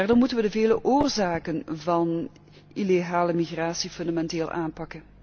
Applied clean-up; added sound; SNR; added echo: none; Microwave oven; 19 dB; none.